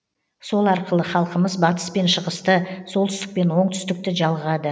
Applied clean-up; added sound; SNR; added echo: none; none; none; none.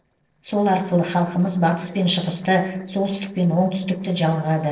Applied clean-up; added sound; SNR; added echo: neural separator model SepFormer DNS4.